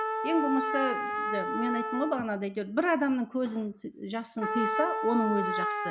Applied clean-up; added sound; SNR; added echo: none; Trumpet; 2 dB; none.